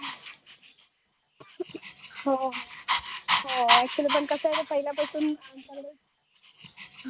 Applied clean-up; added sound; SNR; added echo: none; Dog; 1 dB; none.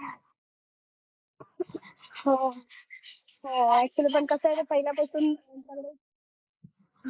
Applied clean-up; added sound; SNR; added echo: neural mask model Resemble Enhance denoiser.